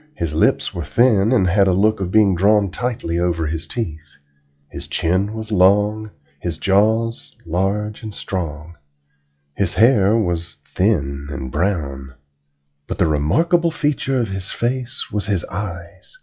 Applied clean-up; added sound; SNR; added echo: classical method log-MMSE.